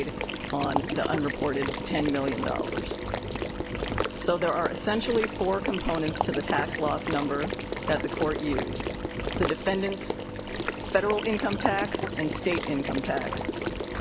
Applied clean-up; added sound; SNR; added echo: none; Water / Liquid; 2 dB; none.